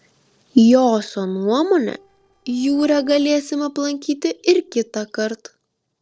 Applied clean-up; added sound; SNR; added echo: neural separator model SepFormer DNS4.